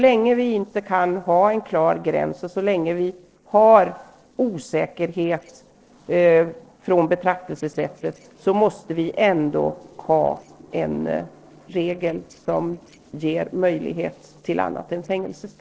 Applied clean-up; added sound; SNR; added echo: neural separator model SepFormer DNS4.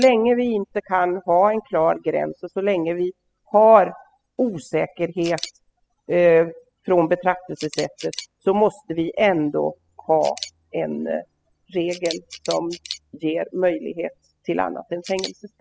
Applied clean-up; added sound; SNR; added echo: classical method spectral subtraction.